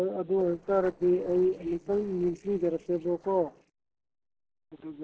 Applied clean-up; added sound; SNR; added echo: neural separator model SepFormer DNS4.